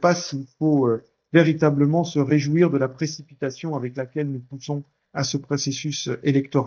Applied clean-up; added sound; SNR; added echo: neural mask model DeepFilterNet 3.